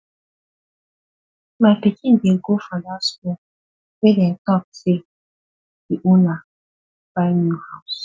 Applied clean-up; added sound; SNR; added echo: none; none; none; none.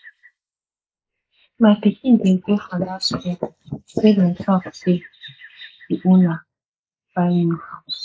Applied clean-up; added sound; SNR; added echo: neural mask model Resemble Enhance denoiser.